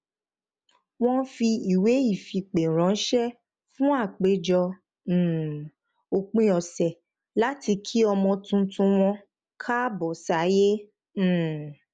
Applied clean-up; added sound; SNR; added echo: none; none; none; none.